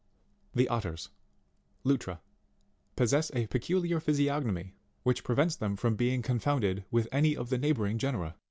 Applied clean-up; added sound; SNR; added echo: none; none; none; none.